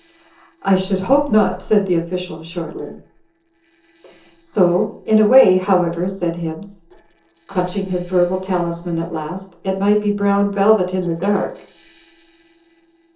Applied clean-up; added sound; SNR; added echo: neural separator model SepFormer DNS4.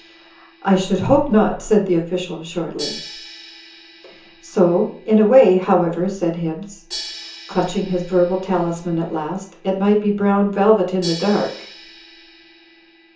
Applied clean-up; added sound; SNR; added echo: none; Crash cymbal; 19 dB; reverberation time 0.6 s.